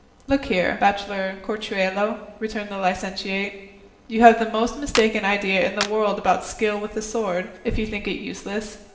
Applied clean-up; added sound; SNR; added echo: none; Clapping; 10 dB; reverberation time 0.9 s.